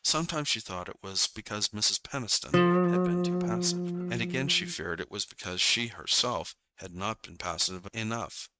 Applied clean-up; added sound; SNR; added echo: neural mask model RNNoise.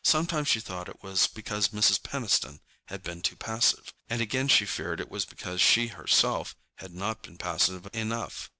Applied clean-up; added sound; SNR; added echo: none; none; none; none.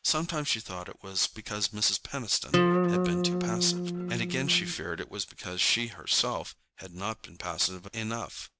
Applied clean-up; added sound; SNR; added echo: none; Acoustic guitar; -4 dB; none.